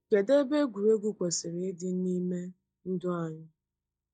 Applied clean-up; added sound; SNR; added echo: neural mask model DeepFilterNet 3.